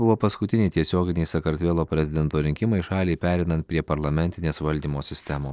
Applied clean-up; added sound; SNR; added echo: neural separator model SepFormer DNS4.